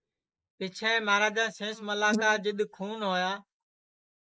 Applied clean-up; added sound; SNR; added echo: neural mask model Resemble Enhance denoiser.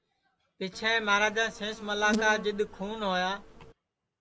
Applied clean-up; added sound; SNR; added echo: none; Insect; 9 dB; none.